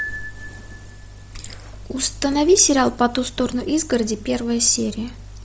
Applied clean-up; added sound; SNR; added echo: none; Piano; 20 dB; none.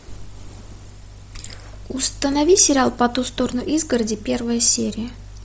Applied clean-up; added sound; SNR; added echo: none; none; none; none.